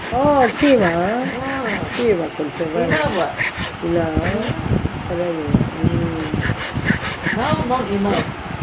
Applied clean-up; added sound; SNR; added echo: none; Sawing; 10 dB; none.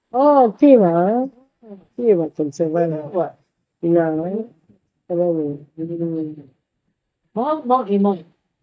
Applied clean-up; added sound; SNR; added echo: neural mask model DeepFilterNet 3.